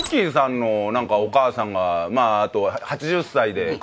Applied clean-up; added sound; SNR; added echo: none; none; none; none.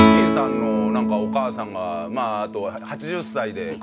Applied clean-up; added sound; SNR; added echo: none; Guitar; -5 dB; none.